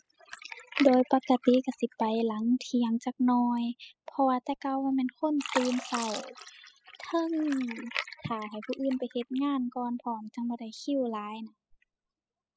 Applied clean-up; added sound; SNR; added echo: classical method spectral subtraction.